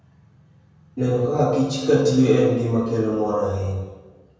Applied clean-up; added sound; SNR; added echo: none; none; none; reverberation time 1.2 s.